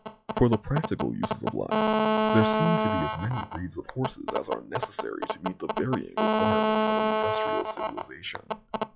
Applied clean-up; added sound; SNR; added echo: classical method log-MMSE.